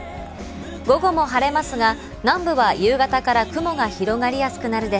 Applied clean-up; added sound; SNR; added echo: none; none; none; none.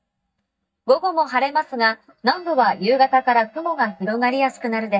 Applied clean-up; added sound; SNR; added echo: neural mask model DeepFilterNet 3.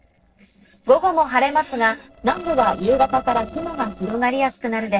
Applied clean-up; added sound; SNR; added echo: neural separator model SepFormer DNS4.